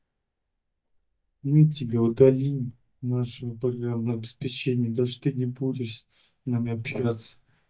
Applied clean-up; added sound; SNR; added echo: neural mask model DeepFilterNet 3.